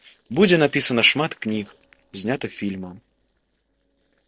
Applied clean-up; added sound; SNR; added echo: neural separator model SepFormer DNS4.